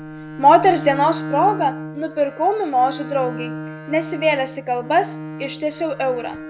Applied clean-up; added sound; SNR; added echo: none; Bowed string instrument; 11 dB; none.